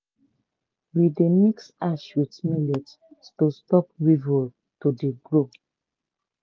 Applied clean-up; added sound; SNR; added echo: none; none; none; none.